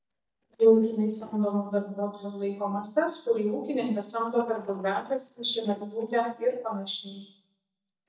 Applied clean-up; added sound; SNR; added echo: neural mask model DeepFilterNet 3.